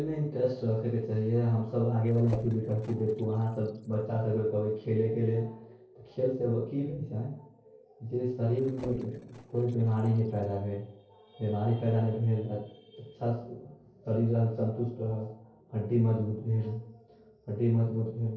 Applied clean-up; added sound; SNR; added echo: neural separator model SepFormer DNS4.